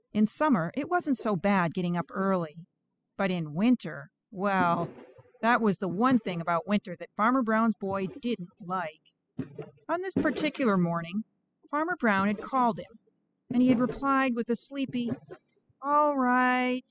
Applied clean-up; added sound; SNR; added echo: classical method spectral subtraction.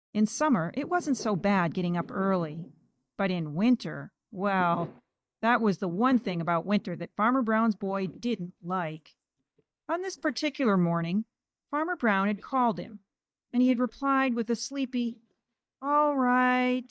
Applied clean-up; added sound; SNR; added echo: neural mask model DeepFilterNet 3.